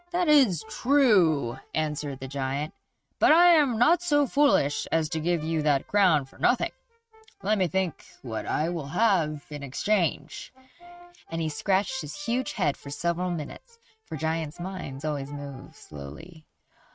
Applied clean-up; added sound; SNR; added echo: neural mask model RNNoise.